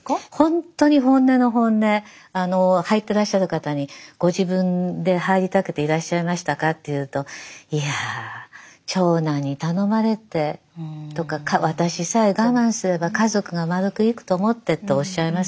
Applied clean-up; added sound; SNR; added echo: none; none; none; none.